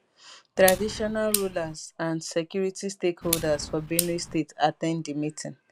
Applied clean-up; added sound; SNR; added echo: none; Clock; 8 dB; none.